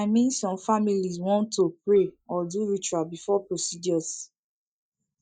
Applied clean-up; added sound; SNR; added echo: neural mask model DeepFilterNet 3.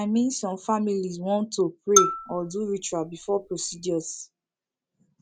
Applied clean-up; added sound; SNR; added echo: none; Marimba, xylophone; 1 dB; none.